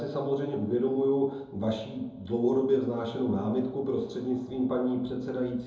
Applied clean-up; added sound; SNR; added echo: none; none; none; reverberation time 2.6 s.